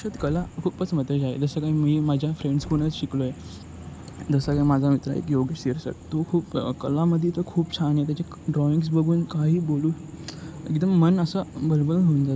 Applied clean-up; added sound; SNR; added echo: none; Explosion; 18 dB; none.